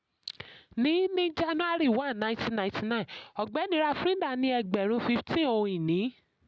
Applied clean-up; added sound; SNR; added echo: none; none; none; none.